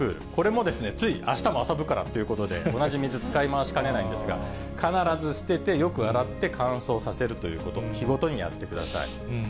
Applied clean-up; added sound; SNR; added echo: none; none; none; none.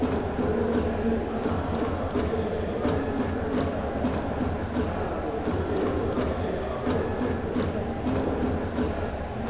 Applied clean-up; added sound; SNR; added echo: none; Crowd; -2 dB; reverberation time 2.2 s.